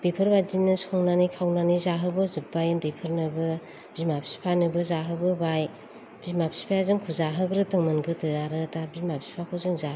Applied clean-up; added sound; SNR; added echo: none; none; none; none.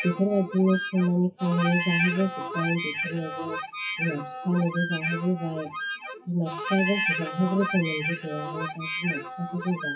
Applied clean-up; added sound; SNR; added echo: classical method WPE with log-MMSE.